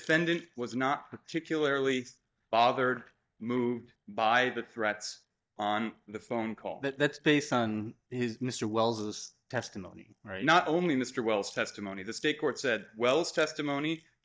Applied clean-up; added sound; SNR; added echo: neural mask model DeepFilterNet 3.